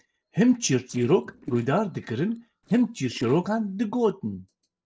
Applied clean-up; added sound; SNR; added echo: neural separator model SepFormer DNS4.